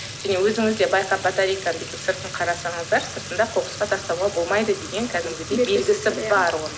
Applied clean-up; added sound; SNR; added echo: none; Fill (with liquid) / Trickle, dribble / Sink (filling or washing); 11 dB; none.